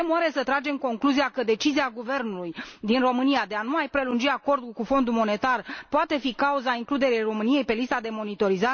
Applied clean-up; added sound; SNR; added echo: none; none; none; none.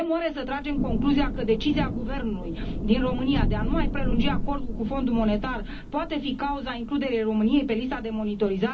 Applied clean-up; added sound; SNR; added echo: none; Thunder / Rain; 3 dB; reverberation time 0.4 s.